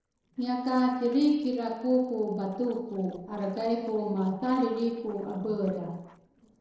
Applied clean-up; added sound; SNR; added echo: neural separator model SepFormer DNS4.